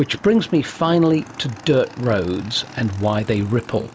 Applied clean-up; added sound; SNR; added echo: none; Motorcycle / Engine; 20 dB; none.